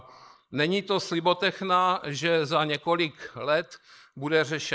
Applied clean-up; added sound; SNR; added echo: neural mask model Resemble Enhance denoiser.